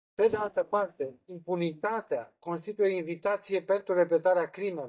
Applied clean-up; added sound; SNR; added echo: neural mask model DeepFilterNet 3.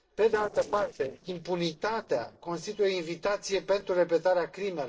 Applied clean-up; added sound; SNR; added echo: neural separator model SepFormer DNS4.